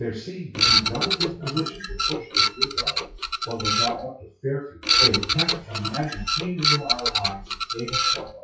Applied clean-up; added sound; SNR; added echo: classical method WPE with log-MMSE.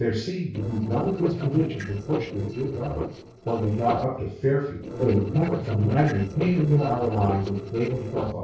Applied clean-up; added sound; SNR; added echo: neural separator model SepFormer DNS4.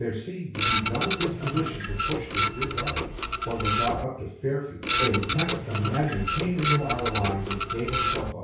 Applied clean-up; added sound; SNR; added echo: none; Printer; -5 dB; reverberation time 0.6 s.